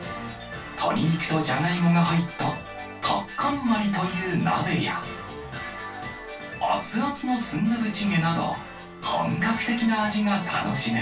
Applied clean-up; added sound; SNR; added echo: none; none; none; reverberation time 0.2 s.